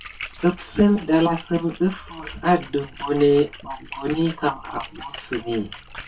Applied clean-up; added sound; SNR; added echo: none; Splash, splatter; 16 dB; reverberation time 0.1 s.